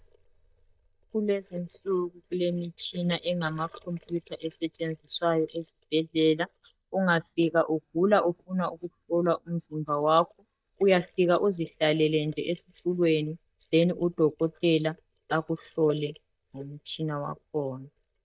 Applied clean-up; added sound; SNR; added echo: neural mask model DeepFilterNet 3.